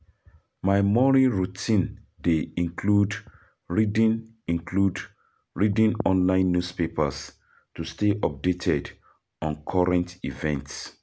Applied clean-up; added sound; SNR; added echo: none; none; none; none.